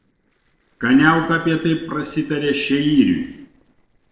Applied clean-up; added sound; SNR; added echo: neural separator model SepFormer DNS4.